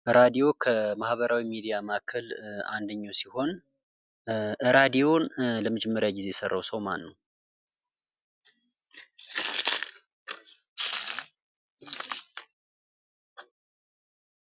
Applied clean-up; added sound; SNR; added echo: none; none; none; none.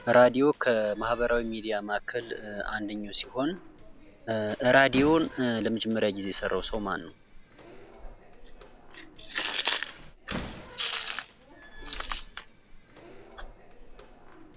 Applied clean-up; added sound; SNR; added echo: none; Slam; 15 dB; none.